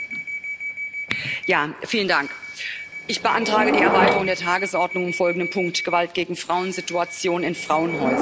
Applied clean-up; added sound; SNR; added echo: none; Subway, metro, underground / Door; 3 dB; none.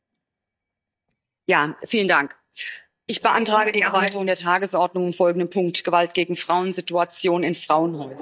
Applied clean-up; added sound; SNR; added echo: neural mask model DeepFilterNet 3.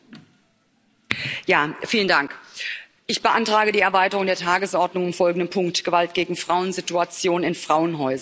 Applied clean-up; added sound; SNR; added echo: none; none; none; none.